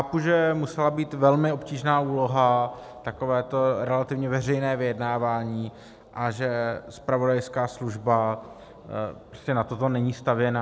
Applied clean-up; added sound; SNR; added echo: none; none; none; none.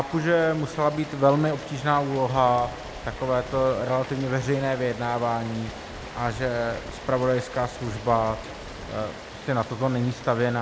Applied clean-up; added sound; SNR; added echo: none; Rain + Wind; 13 dB; none.